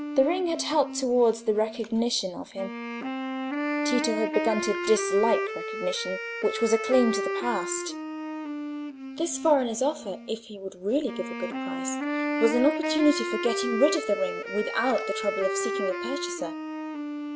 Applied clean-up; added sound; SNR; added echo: none; Wind instrument, woodwind instrument; 4 dB; none.